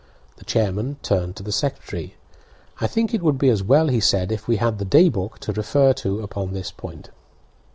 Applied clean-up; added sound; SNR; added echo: none; none; none; none.